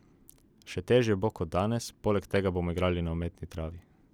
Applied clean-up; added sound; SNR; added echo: none; none; none; none.